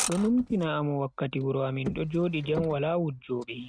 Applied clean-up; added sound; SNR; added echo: neural mask model RNNoise.